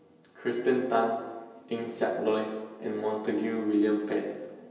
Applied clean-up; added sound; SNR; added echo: none; none; none; reverberation time 1.0 s.